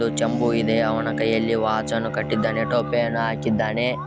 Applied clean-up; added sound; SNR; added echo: none; Bowed string instrument; 5 dB; none.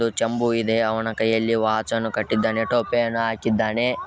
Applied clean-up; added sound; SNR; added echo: none; none; none; none.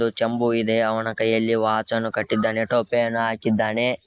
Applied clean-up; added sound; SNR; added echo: neural mask model Resemble Enhance denoiser.